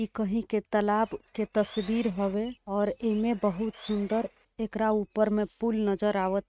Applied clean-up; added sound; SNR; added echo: neural mask model RNNoise.